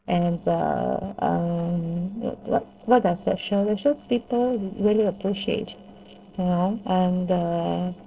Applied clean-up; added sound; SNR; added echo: neural separator model SepFormer DNS4.